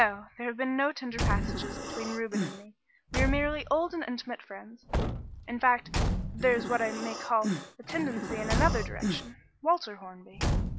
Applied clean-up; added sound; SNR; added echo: none; Slam / Truck / Car + Breathing; 2 dB; none.